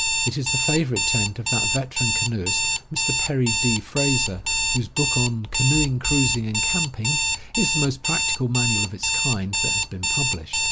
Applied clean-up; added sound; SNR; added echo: none; Alarm; -2 dB; none.